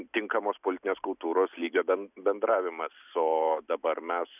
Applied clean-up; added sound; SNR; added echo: none; none; none; none.